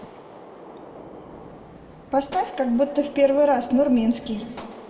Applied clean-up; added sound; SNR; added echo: none; Gunshot, gunfire; 17 dB; reverberation time 1.6 s.